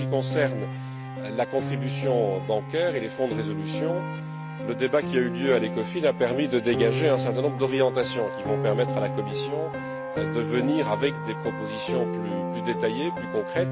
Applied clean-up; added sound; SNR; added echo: none; Piano; 3 dB; none.